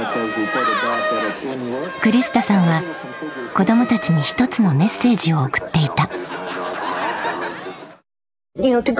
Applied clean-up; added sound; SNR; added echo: none; Chicken, rooster; 14 dB; none.